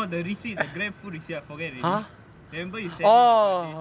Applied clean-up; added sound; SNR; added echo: none; none; none; none.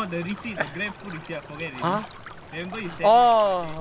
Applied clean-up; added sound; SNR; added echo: none; Stream; 16 dB; none.